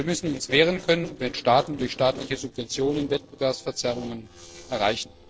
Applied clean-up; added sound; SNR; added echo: neural separator model SepFormer DNS4.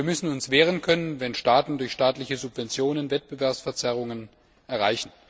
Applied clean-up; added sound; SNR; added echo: none; none; none; none.